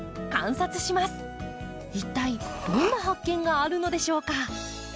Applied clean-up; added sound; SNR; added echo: none; Respiratory sounds; 10 dB; none.